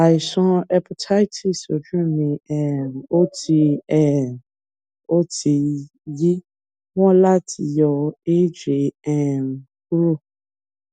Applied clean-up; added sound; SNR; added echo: none; none; none; none.